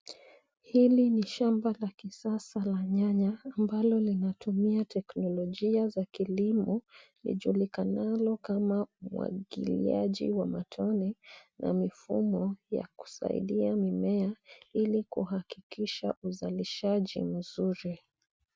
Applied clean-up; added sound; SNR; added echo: none; none; none; none.